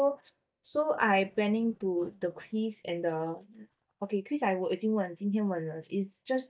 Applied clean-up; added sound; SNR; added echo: neural mask model DeepFilterNet 3.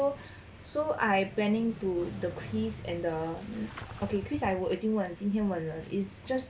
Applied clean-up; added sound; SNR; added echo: none; Engine starting / Motorcycle; 14 dB; none.